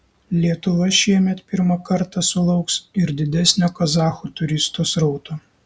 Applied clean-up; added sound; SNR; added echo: none; none; none; none.